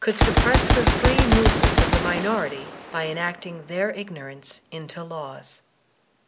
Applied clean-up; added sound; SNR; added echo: none; Gunshot, gunfire; -4 dB; none.